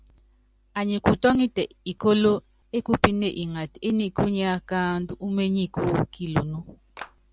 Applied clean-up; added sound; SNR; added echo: none; Clapping; 16 dB; none.